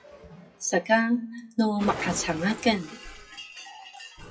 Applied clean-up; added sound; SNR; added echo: classical method WPE with log-MMSE.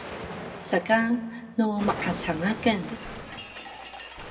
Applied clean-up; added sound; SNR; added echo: none; Explosion; 10 dB; reverberation time 1.2 s.